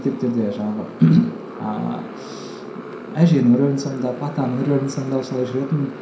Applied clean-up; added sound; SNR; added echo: none; Motorcycle; 14 dB; reverberation time 0.5 s.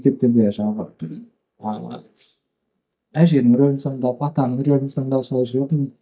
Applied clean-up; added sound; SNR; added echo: neural mask model DeepFilterNet 3.